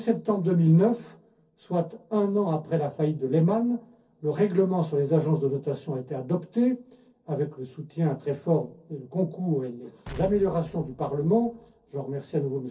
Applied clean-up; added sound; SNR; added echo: neural separator model SepFormer DNS4.